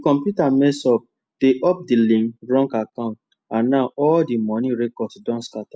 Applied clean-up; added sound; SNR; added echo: none; none; none; none.